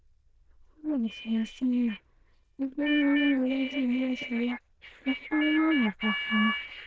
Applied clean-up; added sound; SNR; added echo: neural diffusion model UNIVERSE++.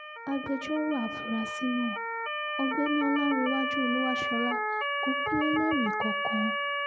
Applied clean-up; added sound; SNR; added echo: none; Motor vehicle (road) / Siren; 0 dB; none.